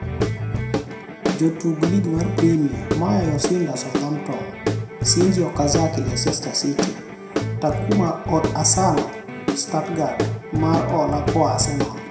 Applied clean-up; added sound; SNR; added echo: none; Guitar / Drum; 3 dB; reverberation time 0.6 s.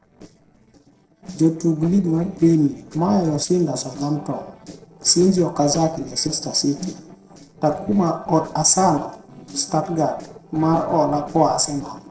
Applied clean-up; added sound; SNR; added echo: neural separator model SepFormer DNS4.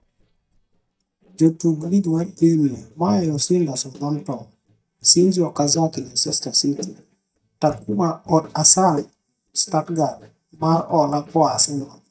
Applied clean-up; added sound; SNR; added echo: neural mask model DeepFilterNet 3.